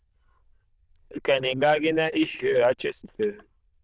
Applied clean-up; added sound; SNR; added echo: neural diffusion model UNIVERSE++.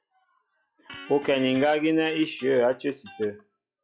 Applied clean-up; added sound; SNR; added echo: classical method log-MMSE.